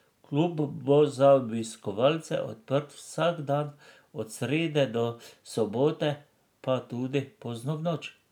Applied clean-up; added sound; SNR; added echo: none; none; none; none.